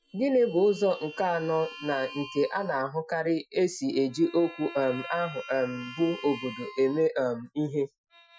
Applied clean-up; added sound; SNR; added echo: classical method Wiener filter.